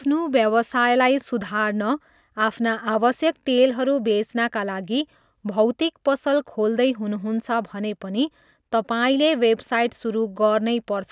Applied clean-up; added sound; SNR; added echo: none; none; none; none.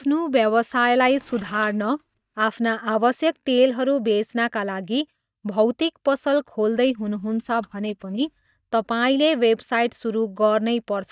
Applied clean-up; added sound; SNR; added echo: neural mask model DeepFilterNet 3.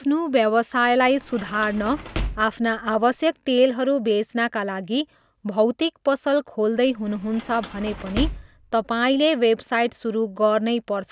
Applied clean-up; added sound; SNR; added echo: none; Sliding door / Slam; 12 dB; none.